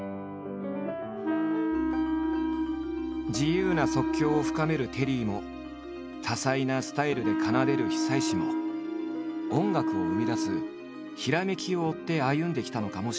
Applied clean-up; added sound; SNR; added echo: none; Wind instrument, woodwind instrument; -1 dB; none.